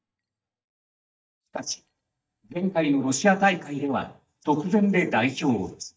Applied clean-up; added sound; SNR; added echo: neural mask model DeepFilterNet 3.